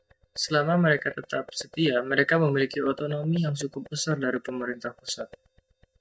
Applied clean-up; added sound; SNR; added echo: neural mask model DeepFilterNet 3.